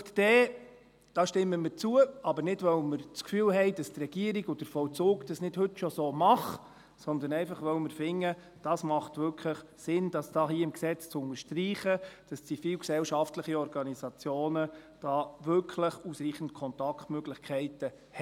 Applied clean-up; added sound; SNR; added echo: none; none; none; none.